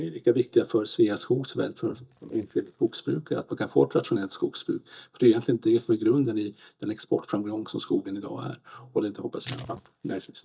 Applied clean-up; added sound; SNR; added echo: neural mask model DeepFilterNet 3.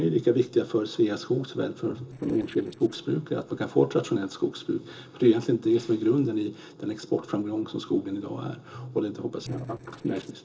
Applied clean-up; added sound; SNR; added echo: neural separator model SepFormer DNS4.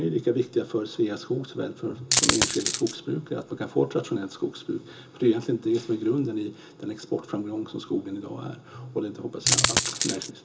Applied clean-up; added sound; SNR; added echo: none; Coin (dropping); -5 dB; reverberation time 0.2 s.